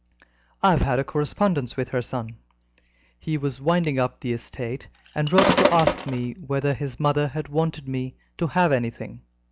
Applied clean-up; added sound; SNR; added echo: none; Sink (filling or washing); -1 dB; none.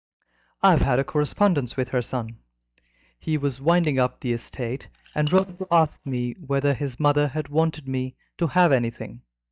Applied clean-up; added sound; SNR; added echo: neural mask model DeepFilterNet 3.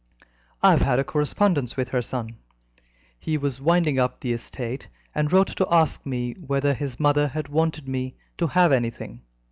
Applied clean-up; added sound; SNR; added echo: none; none; none; none.